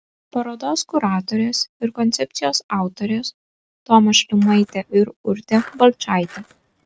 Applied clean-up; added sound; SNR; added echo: neural mask model RNNoise.